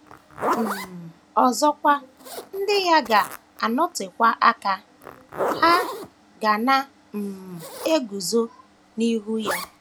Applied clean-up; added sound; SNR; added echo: none; Zipper (clothing); 10 dB; none.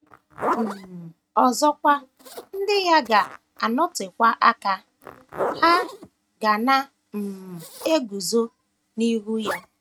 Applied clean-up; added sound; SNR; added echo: neural mask model RNNoise.